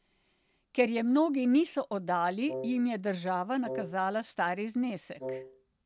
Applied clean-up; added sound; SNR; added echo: none; Wind instrument, woodwind instrument; 10 dB; none.